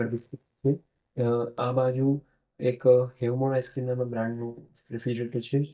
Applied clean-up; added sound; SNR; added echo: neural mask model DeepFilterNet 3.